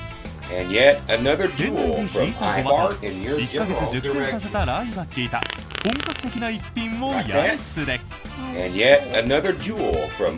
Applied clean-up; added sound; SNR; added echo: none; Fart; -5 dB; none.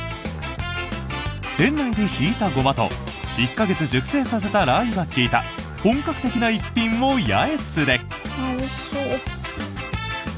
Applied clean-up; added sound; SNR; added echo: none; none; none; none.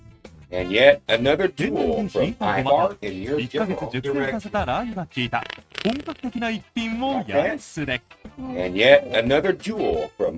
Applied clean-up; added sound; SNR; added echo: neural mask model RNNoise.